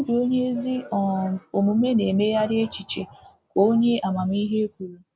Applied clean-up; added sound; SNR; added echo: none; none; none; none.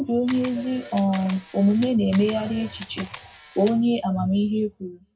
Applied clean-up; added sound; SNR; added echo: none; Camera; 19 dB; reverberation time 0.2 s.